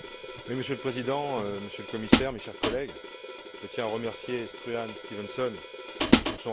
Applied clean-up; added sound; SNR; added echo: none; Hi-hat; -5 dB; none.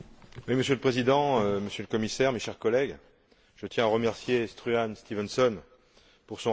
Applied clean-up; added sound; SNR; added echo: none; none; none; none.